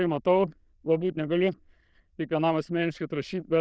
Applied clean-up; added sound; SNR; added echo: neural diffusion model UNIVERSE++.